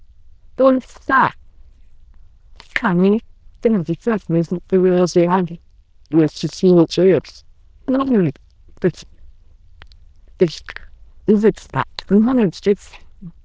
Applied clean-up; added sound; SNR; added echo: neural diffusion model UNIVERSE++.